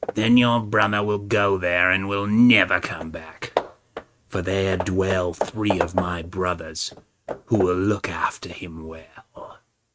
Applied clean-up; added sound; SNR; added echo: neural mask model RNNoise.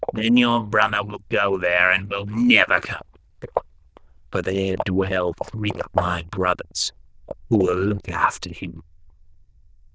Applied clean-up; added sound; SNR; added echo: neural diffusion model UNIVERSE++.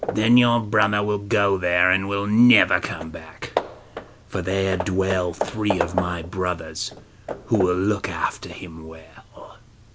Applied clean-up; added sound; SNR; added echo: none; Hammer / Wood; 11 dB; none.